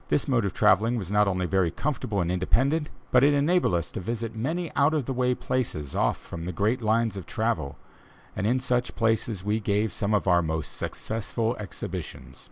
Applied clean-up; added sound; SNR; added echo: none; none; none; none.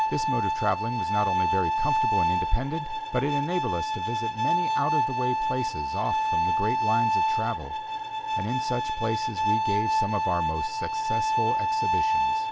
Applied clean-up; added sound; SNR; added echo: none; Bowed string instrument; -5 dB; none.